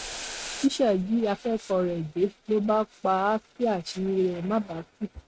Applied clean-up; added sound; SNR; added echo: neural mask model RNNoise.